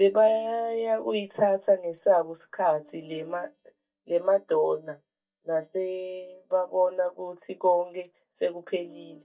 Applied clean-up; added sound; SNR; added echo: neural mask model DeepFilterNet 3.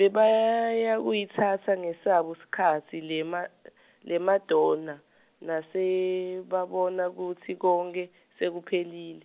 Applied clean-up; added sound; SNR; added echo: none; none; none; none.